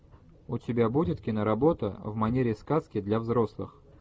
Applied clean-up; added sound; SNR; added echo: none; none; none; none.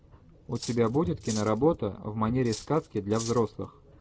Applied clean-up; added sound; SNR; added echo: none; Cutlery, silverware; 16 dB; none.